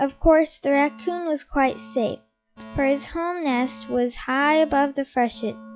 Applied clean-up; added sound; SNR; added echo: classical method log-MMSE.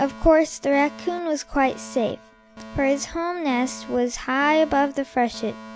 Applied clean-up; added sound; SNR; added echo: none; Alarm; 19 dB; none.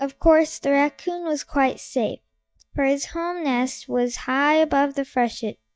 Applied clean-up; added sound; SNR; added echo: neural mask model DeepFilterNet 3.